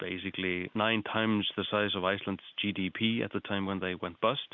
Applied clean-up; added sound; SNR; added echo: none; none; none; none.